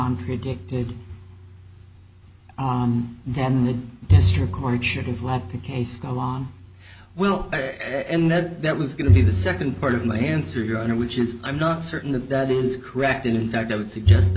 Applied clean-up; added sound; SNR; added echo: none; Bowed string instrument; 1 dB; none.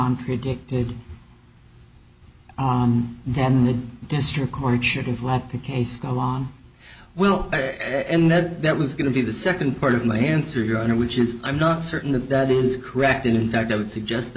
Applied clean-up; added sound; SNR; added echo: none; none; none; none.